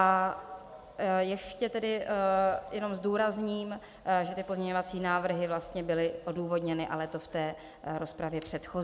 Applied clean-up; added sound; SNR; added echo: none; none; none; none.